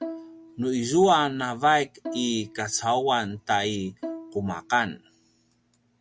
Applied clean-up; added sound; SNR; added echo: none; Bowed string instrument; 16 dB; none.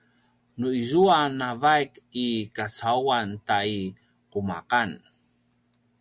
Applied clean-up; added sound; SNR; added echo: none; none; none; none.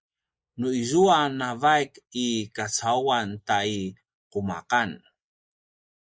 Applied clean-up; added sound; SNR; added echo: neural mask model Resemble Enhance denoiser.